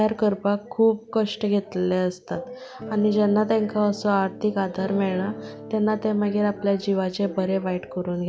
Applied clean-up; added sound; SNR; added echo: none; Electric guitar / Strum; 14 dB; none.